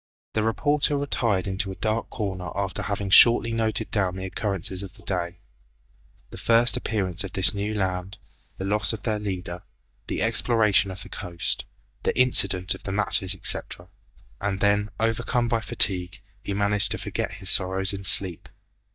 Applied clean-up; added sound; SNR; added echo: neural mask model DeepFilterNet 3.